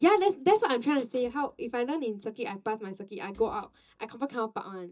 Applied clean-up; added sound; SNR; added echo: neural mask model DeepFilterNet 3.